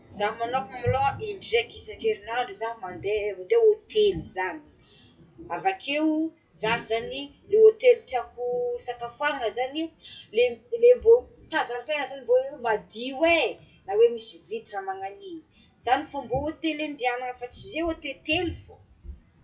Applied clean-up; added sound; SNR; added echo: classical method WPE with log-MMSE.